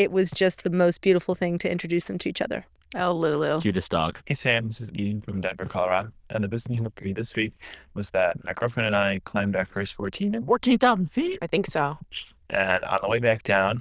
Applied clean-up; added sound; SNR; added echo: neural diffusion model UNIVERSE++.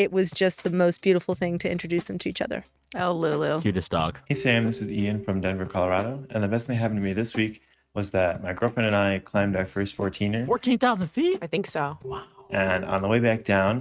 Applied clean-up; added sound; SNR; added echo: neural mask model RNNoise.